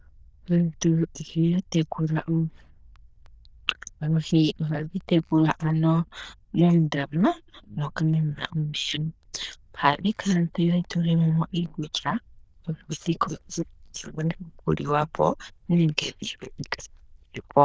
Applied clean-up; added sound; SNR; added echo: neural diffusion model UNIVERSE++.